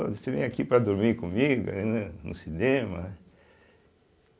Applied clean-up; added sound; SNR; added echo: none; none; none; none.